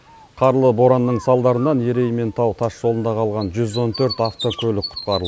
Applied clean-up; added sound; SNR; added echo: none; Bird; 17 dB; none.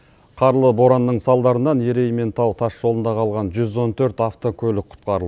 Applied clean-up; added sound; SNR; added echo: none; none; none; none.